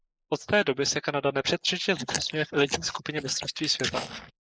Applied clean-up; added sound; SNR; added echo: neural mask model Resemble Enhance denoiser.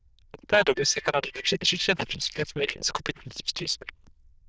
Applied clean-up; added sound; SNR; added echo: neural diffusion model UNIVERSE++.